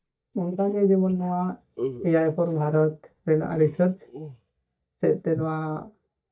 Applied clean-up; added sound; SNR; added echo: neural mask model DeepFilterNet 3.